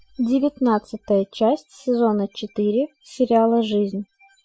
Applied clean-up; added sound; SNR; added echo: classical method Wiener filter.